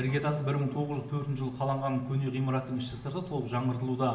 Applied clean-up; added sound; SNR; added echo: none; none; none; reverberation time 0.7 s.